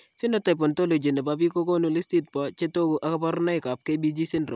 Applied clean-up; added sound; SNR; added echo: none; none; none; none.